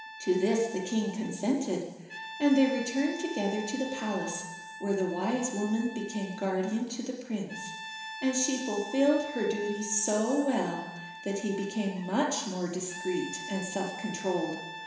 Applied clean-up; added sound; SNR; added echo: none; Brass instrument; 13 dB; reverberation time 1.1 s.